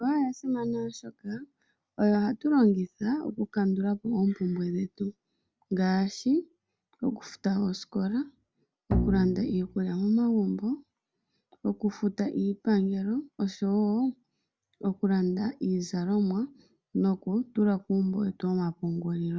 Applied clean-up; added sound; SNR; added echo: none; Bowed string instrument; 4 dB; none.